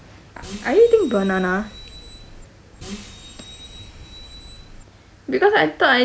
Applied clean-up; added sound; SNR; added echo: none; Bus; 17 dB; none.